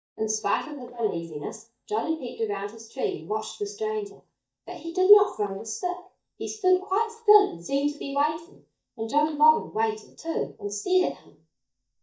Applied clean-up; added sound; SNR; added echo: neural mask model DeepFilterNet 3.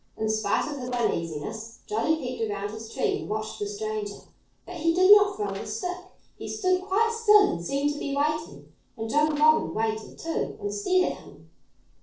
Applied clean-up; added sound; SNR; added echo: neural separator model SepFormer DNS4.